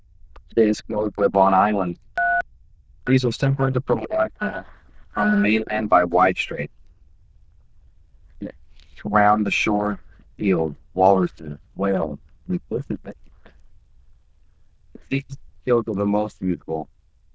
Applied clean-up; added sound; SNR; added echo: neural diffusion model UNIVERSE++.